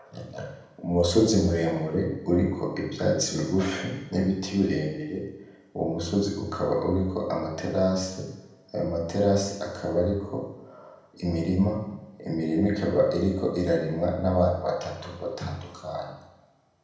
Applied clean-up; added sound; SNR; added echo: none; none; none; reverberation time 0.9 s.